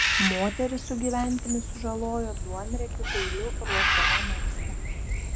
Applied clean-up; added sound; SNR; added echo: none; Bird; -3 dB; none.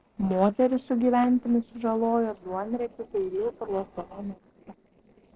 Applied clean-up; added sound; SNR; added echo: neural separator model SepFormer DNS4.